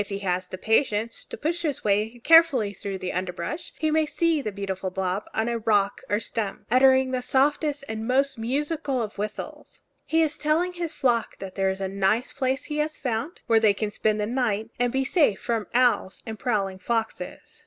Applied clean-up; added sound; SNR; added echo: none; none; none; none.